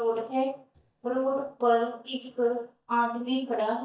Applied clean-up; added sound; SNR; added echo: neural mask model DeepFilterNet 3.